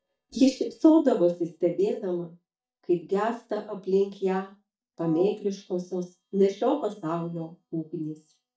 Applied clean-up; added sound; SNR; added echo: neural mask model DeepFilterNet 3.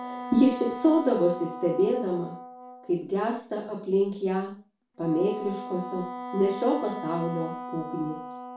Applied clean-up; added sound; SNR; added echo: none; Wind instrument, woodwind instrument; 11 dB; reverberation time 0.3 s.